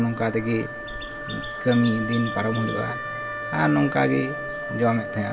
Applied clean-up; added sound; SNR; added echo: none; Wind instrument, woodwind instrument; 8 dB; reverberation time 3.0 s.